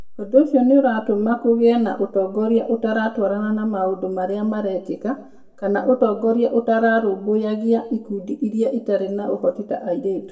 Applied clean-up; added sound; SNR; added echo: none; none; none; reverberation time 0.5 s.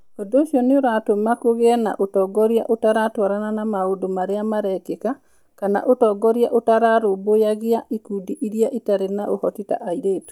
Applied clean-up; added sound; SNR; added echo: none; none; none; none.